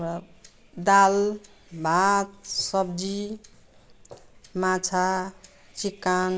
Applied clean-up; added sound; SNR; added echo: none; none; none; none.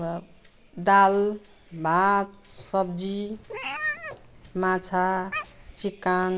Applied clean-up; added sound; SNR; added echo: none; Meow; 10 dB; none.